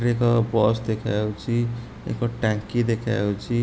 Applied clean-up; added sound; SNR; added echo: none; none; none; none.